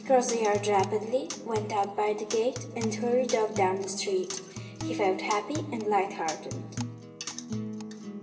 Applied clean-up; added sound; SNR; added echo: none; Acoustic guitar; 8 dB; reverberation time 1.2 s.